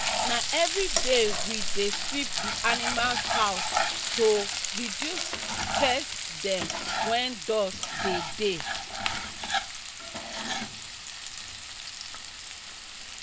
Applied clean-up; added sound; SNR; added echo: none; Frying (food); -1 dB; none.